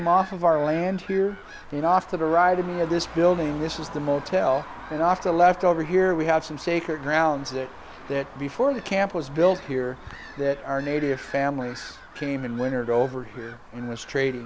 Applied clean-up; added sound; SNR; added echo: none; Traffic noise, roadway noise + Gull, seagull / Bird vocalization, bird call, bird song; 17 dB; none.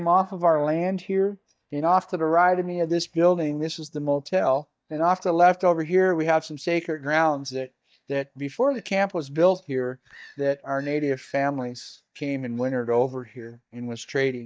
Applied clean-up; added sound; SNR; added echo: neural mask model DeepFilterNet 3.